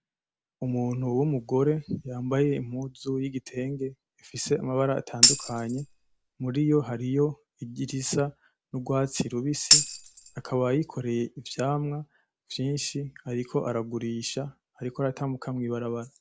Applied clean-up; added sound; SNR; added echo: none; Tambourine; -4 dB; none.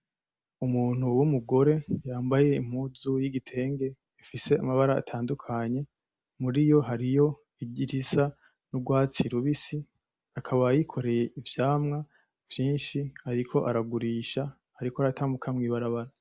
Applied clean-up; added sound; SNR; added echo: none; none; none; none.